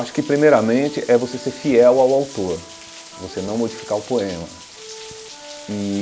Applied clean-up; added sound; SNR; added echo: none; Rain + Accordion; 17 dB; none.